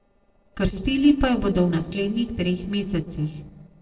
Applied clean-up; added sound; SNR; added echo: neural separator model SepFormer DNS4.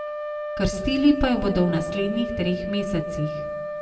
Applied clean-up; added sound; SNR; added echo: none; Wind instrument, woodwind instrument; 6 dB; reverberation time 1.2 s.